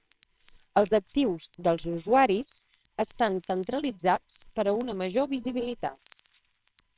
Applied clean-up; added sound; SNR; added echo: neural separator model SepFormer WHAMR!.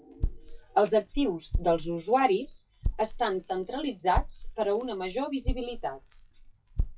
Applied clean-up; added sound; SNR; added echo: classical method WPE with log-MMSE.